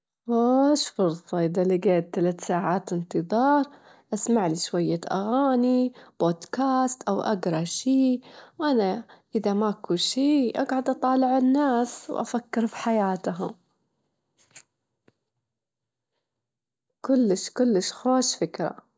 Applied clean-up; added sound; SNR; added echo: none; none; none; none.